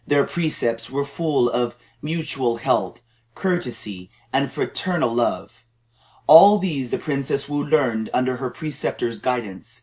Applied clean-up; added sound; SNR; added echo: none; none; none; none.